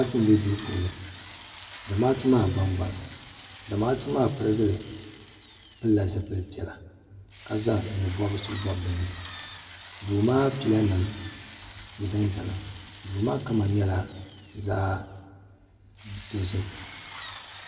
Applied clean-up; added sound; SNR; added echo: none; Drill; 14 dB; reverberation time 1.0 s.